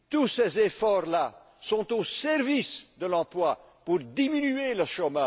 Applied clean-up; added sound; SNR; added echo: none; none; none; none.